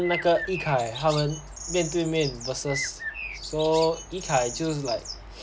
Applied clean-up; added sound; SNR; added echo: none; Bird; 10 dB; none.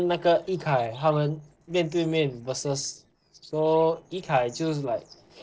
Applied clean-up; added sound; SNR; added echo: neural separator model SepFormer DNS4.